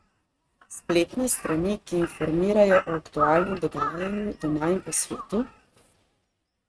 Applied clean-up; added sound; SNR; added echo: neural mask model RNNoise.